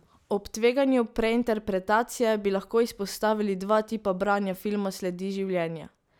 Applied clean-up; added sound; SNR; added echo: none; none; none; none.